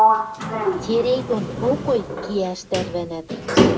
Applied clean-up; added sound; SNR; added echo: none; Sliding door; -3 dB; none.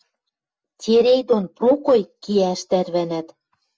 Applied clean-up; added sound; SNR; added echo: none; none; none; none.